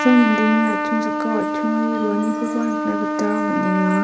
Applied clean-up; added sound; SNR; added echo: none; Trumpet; 2 dB; reverberation time 0.9 s.